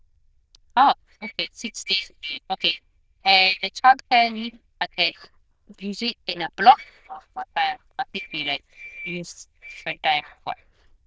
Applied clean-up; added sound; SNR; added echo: neural diffusion model UNIVERSE++.